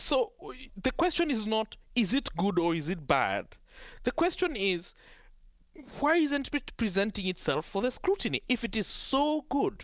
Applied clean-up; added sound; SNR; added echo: none; none; none; none.